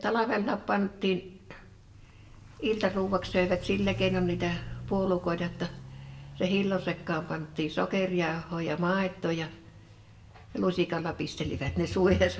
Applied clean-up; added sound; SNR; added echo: none; Walk, footsteps; 15 dB; reverberation time 0.6 s.